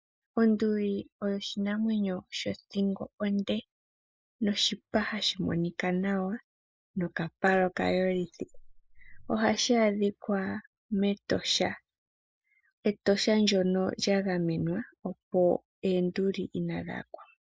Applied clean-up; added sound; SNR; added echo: neural mask model Resemble Enhance denoiser.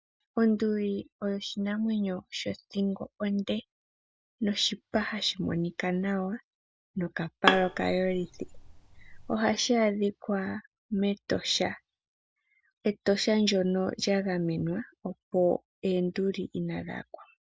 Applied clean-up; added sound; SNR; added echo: none; Bowed string instrument; 3 dB; none.